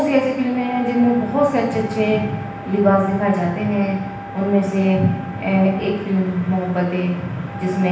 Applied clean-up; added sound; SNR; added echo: none; Wind instrument, woodwind instrument; 17 dB; reverberation time 0.9 s.